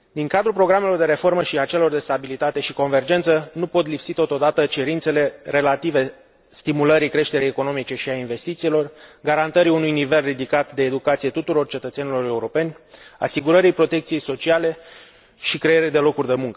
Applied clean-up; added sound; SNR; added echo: none; none; none; none.